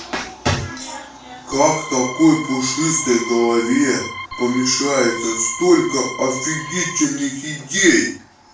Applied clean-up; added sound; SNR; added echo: none; Organ; 11 dB; reverberation time 0.3 s.